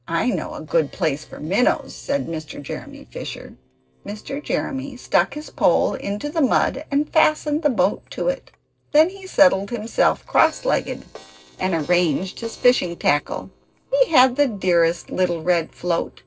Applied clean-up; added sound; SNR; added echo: neural separator model SepFormer DNS4.